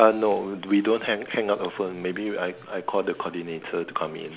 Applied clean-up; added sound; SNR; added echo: none; none; none; none.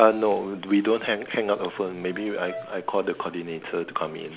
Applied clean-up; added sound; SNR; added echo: none; Brass instrument; 17 dB; none.